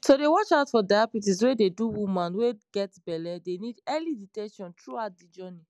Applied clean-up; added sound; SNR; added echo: none; none; none; none.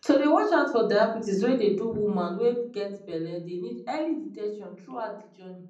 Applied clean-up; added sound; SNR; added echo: none; none; none; reverberation time 0.6 s.